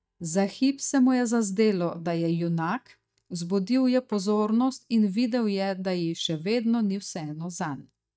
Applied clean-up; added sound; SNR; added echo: neural mask model DeepFilterNet 3.